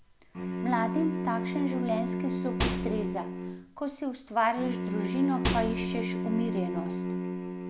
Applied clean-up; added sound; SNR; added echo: none; Microwave oven + Bowed string instrument; 0 dB; none.